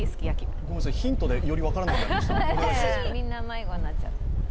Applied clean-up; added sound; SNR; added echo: none; Wind; -5 dB; none.